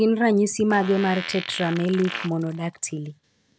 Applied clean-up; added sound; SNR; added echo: none; Fart; 13 dB; none.